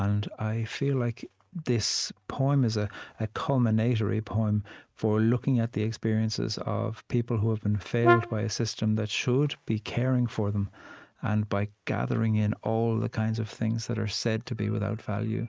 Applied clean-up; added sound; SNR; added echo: neural mask model RNNoise.